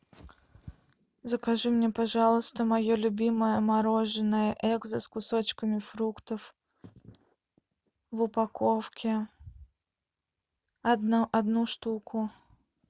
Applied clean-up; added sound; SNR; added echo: none; none; none; none.